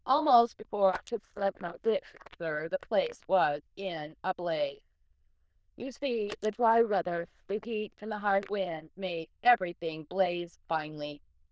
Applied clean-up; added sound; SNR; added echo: neural diffusion model UNIVERSE++.